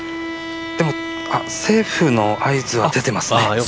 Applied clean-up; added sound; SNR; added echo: none; Bowed string instrument; 10 dB; none.